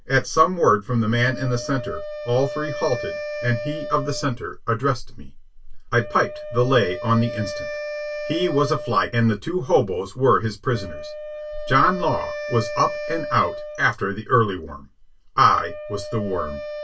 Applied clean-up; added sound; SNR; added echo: none; Wind instrument, woodwind instrument; 11 dB; reverberation time 0.1 s.